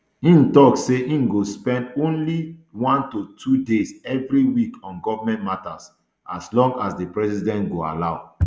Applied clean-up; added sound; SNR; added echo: none; none; none; none.